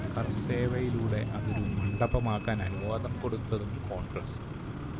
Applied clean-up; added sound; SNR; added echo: none; Screech; 0 dB; none.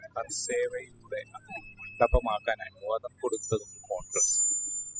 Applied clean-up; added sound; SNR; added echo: classical method spectral subtraction.